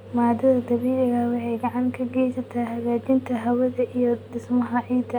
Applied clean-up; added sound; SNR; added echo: none; none; none; none.